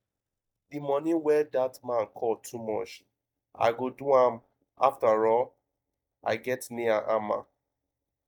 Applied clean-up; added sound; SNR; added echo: neural mask model DeepFilterNet 3.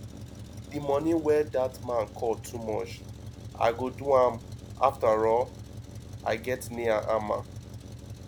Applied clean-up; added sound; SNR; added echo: none; Truck; 13 dB; none.